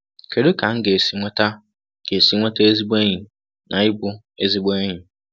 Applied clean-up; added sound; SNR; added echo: none; none; none; none.